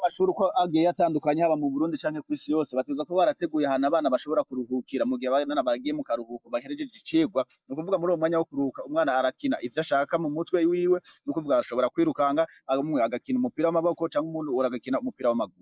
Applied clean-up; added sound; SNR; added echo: neural mask model Resemble Enhance denoiser.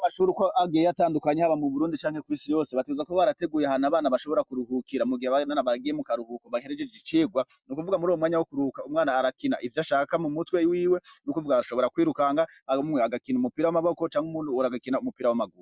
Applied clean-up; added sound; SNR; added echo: none; none; none; none.